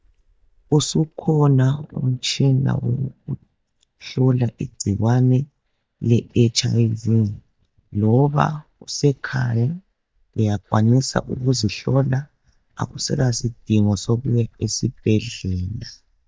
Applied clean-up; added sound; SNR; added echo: neural mask model DeepFilterNet 3.